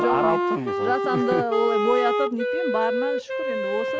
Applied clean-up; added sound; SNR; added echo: none; Wind instrument, woodwind instrument; -1 dB; none.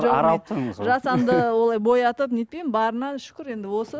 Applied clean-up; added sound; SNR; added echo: none; none; none; none.